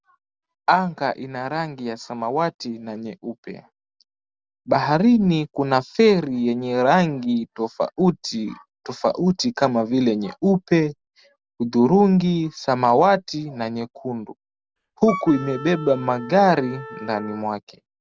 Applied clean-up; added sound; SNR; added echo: none; Wind instrument, woodwind instrument; 13 dB; none.